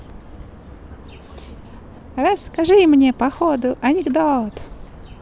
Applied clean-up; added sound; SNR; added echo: none; none; none; none.